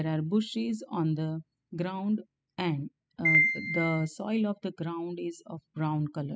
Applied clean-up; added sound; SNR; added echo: classical method spectral subtraction.